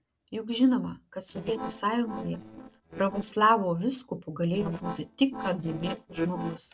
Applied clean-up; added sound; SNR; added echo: neural separator model SepFormer DNS4.